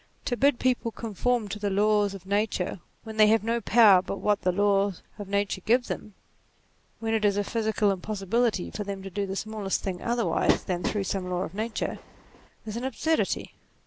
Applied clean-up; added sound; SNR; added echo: none; Train; 7 dB; none.